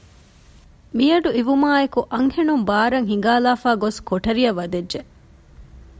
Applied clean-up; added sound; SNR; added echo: none; none; none; none.